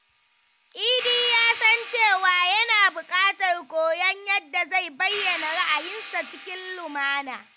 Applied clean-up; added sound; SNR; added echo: none; Hi-hat; 14 dB; none.